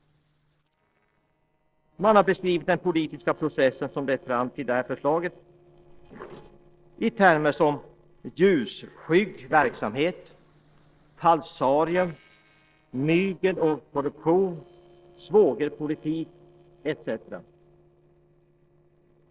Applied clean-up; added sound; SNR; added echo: neural separator model SepFormer DNS4.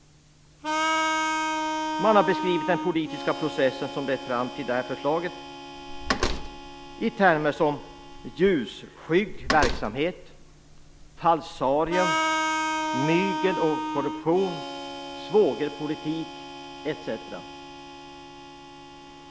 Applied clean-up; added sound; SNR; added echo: none; Slam + Harmonica; 4 dB; none.